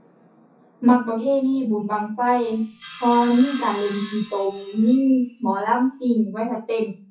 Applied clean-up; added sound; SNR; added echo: classical method WPE with log-MMSE.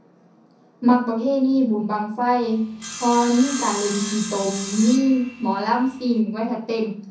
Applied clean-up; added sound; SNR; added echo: none; Sawing; 12 dB; reverberation time 0.6 s.